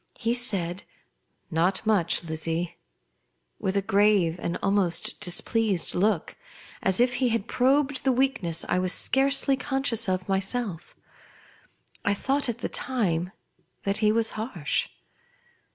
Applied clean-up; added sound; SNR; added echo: none; none; none; none.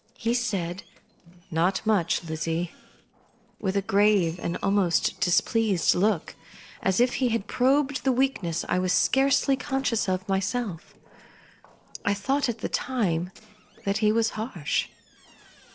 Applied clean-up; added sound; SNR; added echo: neural separator model SepFormer DNS4.